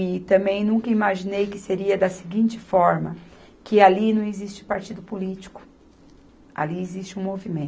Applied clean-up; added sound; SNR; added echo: none; none; none; none.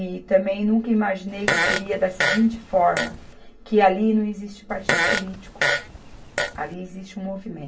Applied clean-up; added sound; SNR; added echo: none; Fart; 1 dB; reverberation time 0.1 s.